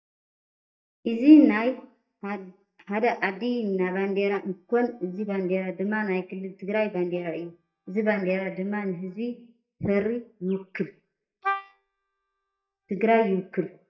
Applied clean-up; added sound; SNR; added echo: neural mask model DeepFilterNet 3.